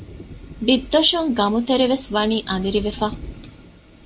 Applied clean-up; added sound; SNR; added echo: none; Thunder; 18 dB; none.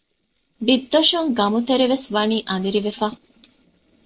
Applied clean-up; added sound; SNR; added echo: neural separator model SepFormer DNS4.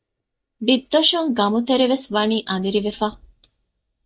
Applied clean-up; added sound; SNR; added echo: neural mask model DeepFilterNet 3.